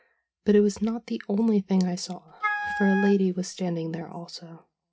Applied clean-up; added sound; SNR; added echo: none; Wind instrument, woodwind instrument; 5 dB; reverberation time 0.3 s.